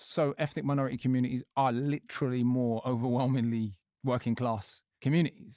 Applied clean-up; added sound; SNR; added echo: none; none; none; none.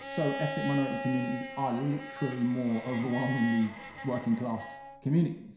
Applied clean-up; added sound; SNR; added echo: none; Bowed string instrument; 9 dB; reverberation time 0.7 s.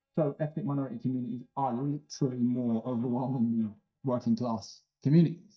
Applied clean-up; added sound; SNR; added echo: neural mask model DeepFilterNet 3.